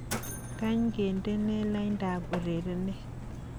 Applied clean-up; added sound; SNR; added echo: none; Mechanisms; 7 dB; none.